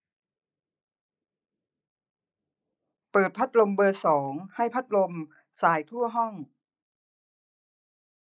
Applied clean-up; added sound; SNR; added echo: neural mask model Resemble Enhance denoiser.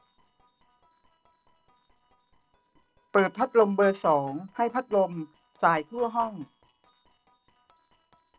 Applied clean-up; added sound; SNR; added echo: neural separator model SepFormer DNS4.